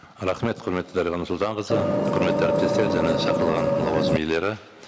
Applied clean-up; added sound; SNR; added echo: none; Vehicle; -4 dB; none.